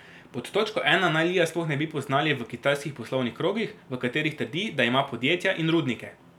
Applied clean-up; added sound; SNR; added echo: none; none; none; none.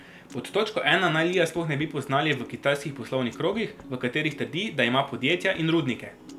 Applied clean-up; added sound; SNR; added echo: none; Piano; 19 dB; none.